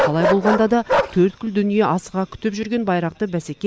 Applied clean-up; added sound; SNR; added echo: none; Bark; 5 dB; none.